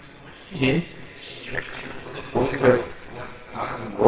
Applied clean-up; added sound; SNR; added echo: neural separator model SepFormer WHAMR!.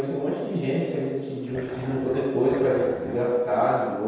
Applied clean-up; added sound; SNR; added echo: none; Dog; 13 dB; reverberation time 1.2 s.